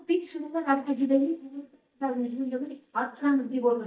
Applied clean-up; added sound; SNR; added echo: neural mask model DeepFilterNet 3.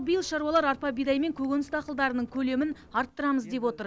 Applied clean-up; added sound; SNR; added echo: none; none; none; none.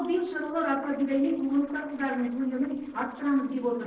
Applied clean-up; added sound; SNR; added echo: neural separator model SepFormer DNS4.